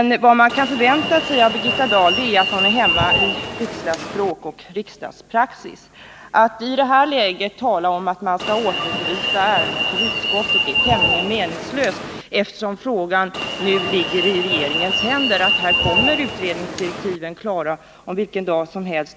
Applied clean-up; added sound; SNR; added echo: none; Alarm; 1 dB; none.